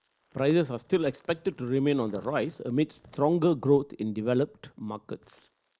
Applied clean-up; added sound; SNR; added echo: neural mask model Resemble Enhance denoiser.